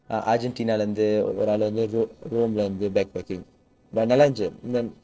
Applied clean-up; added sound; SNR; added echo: neural separator model SepFormer DNS4.